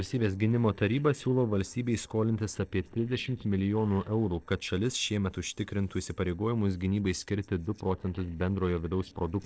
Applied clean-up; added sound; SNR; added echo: neural separator model SepFormer DNS4.